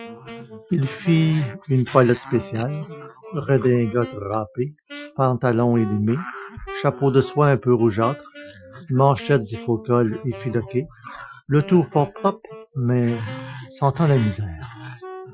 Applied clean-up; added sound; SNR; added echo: classical method Wiener filter.